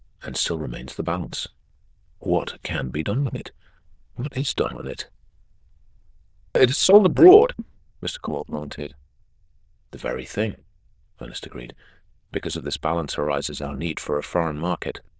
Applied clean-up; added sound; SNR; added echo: neural diffusion model UNIVERSE++.